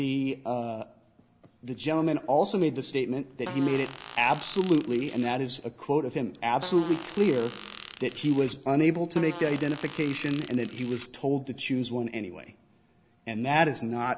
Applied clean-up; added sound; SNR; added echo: none; Fart; 14 dB; none.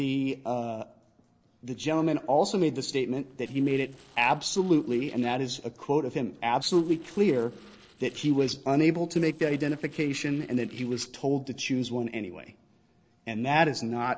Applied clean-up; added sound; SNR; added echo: neural separator model SepFormer DNS4.